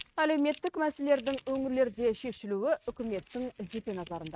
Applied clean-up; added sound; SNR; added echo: neural mask model RNNoise.